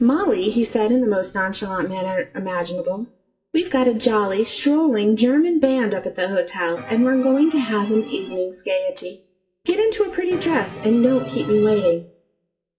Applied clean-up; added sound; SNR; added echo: classical method WPE with log-MMSE.